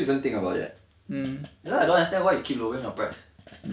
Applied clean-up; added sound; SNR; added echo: none; none; none; none.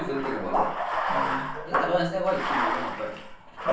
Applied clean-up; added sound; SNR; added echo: none; Bathtub (filling or washing); -2 dB; reverberation time 0.6 s.